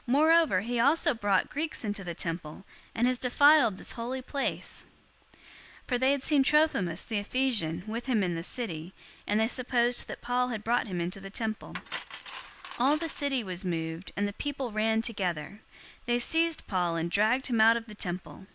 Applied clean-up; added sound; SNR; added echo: none; Cutlery, silverware; 15 dB; none.